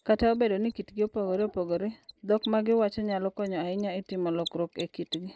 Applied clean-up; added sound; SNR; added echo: neural mask model Resemble Enhance denoiser.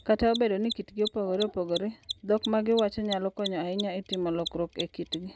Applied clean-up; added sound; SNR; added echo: none; Mechanisms; 12 dB; none.